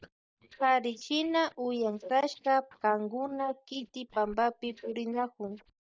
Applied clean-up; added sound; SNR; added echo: neural mask model DeepFilterNet 3.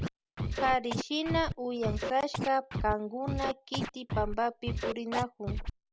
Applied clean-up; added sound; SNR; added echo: none; Scratching (performance technique); 3 dB; none.